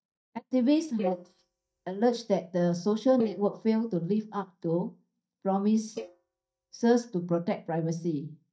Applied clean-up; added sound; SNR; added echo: neural mask model DeepFilterNet 3.